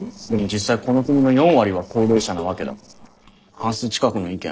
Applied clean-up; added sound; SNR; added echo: neural separator model SepFormer DNS4.